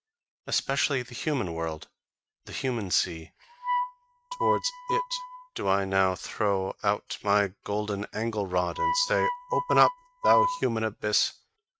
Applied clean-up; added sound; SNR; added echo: neural mask model RNNoise.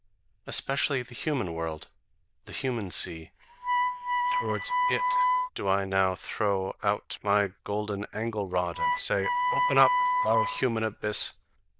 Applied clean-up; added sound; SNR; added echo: neural diffusion model UNIVERSE++.